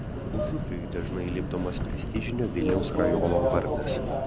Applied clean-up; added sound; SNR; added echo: none; Subway, metro, underground; -2 dB; none.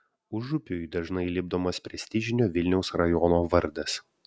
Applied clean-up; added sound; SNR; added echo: none; none; none; none.